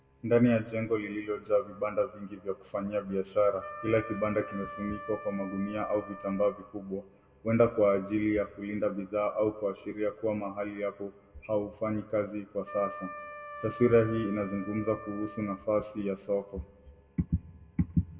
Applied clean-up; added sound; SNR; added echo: none; Wind instrument, woodwind instrument; 13 dB; reverberation time 0.9 s.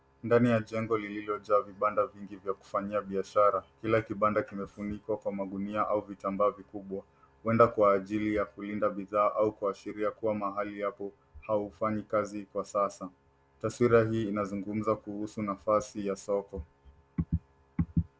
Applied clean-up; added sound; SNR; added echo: none; none; none; none.